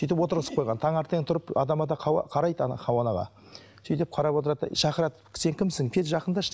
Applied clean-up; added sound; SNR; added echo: none; none; none; none.